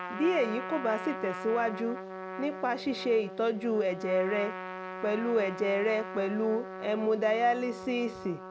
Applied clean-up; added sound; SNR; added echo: none; Trumpet; 10 dB; none.